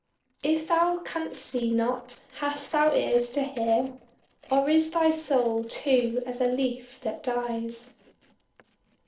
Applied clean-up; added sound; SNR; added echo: neural separator model SepFormer DNS4.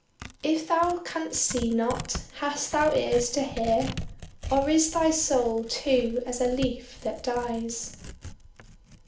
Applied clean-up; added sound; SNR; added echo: none; Tearing; 13 dB; reverberation time 0.4 s.